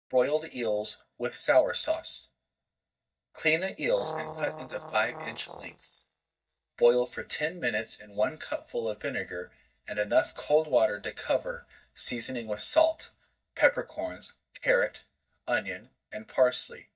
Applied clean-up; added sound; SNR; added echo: neural mask model DeepFilterNet 3.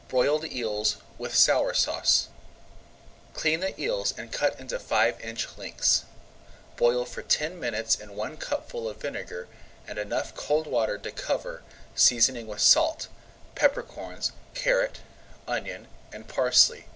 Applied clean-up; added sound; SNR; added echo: none; none; none; none.